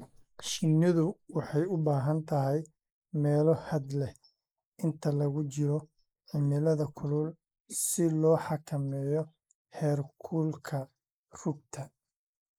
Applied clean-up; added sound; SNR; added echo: neural mask model Resemble Enhance denoiser.